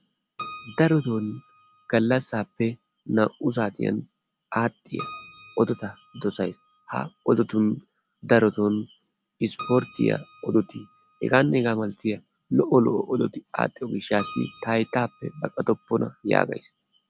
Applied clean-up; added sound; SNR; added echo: none; Keyboard (musical); 19 dB; none.